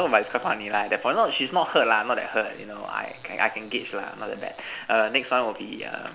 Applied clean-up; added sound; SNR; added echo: none; none; none; none.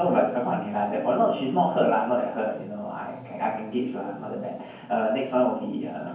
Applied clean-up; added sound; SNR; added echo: none; none; none; reverberation time 0.9 s.